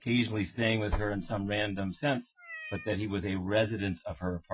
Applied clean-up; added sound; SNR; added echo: classical method Wiener filter.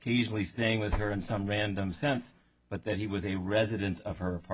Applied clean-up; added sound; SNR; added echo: none; none; none; none.